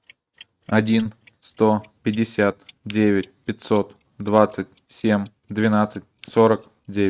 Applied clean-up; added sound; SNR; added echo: neural mask model RNNoise.